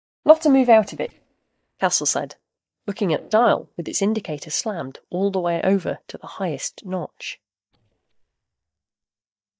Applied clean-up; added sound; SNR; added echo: neural mask model DeepFilterNet 3.